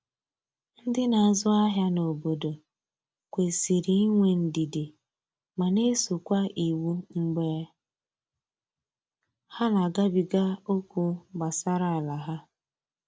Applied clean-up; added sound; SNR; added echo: none; none; none; none.